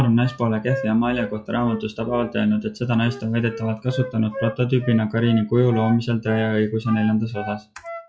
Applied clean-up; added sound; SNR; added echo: classical method log-MMSE.